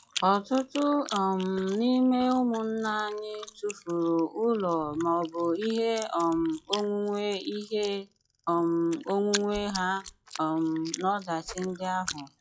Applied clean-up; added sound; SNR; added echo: classical method log-MMSE.